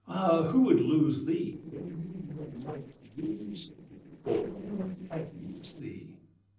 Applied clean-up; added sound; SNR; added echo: neural separator model SepFormer DNS4.